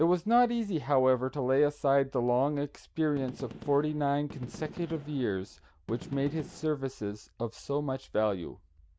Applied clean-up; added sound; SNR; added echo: none; Gunshot, gunfire; 16 dB; none.